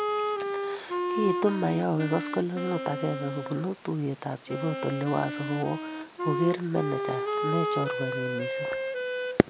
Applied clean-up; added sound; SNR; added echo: none; Wind instrument, woodwind instrument; 2 dB; none.